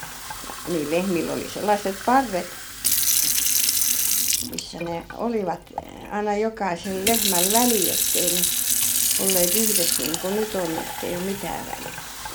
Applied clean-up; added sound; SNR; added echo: none; Fill (with liquid) / Sink (filling or washing); -2 dB; none.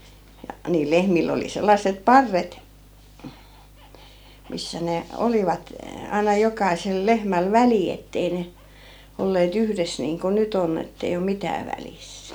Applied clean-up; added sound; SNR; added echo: none; none; none; none.